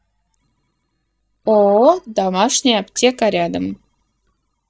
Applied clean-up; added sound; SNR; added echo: neural mask model DeepFilterNet 3.